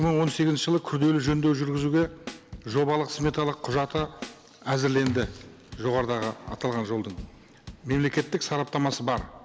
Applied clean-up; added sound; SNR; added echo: none; Drum kit; 16 dB; none.